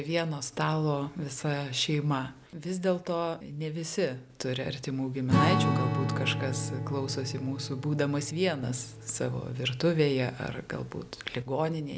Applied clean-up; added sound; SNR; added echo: none; Strum; 5 dB; none.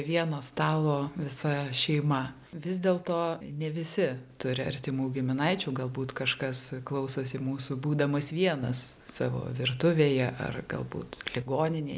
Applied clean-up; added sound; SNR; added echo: none; none; none; none.